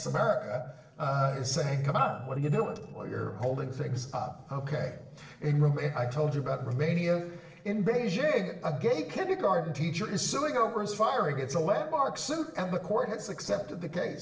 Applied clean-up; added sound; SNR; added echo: neural separator model SepFormer DNS4.